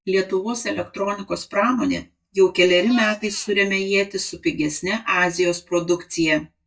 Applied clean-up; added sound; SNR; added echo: neural mask model DeepFilterNet 3.